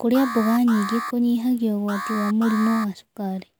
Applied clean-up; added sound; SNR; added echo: none; Alarm; 11 dB; none.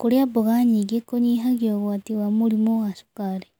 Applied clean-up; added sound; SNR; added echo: none; none; none; none.